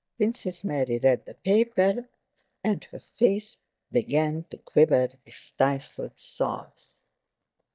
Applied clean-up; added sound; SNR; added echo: neural mask model DeepFilterNet 3.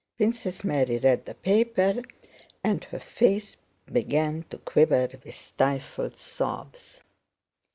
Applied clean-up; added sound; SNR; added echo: none; none; none; none.